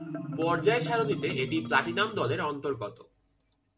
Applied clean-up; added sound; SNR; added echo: none; Marimba, xylophone; 8 dB; none.